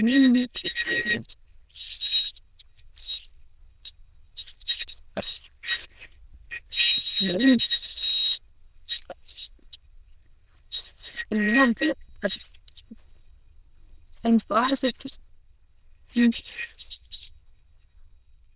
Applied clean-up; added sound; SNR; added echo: neural diffusion model UNIVERSE++.